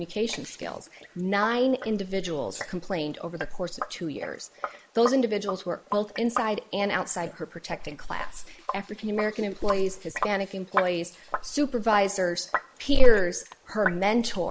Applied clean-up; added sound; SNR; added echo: neural mask model Resemble Enhance denoiser.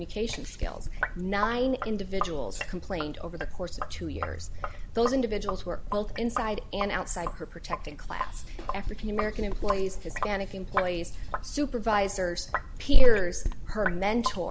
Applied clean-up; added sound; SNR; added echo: none; Sink (filling or washing); 10 dB; none.